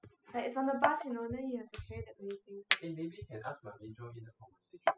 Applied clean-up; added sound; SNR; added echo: classical method spectral subtraction.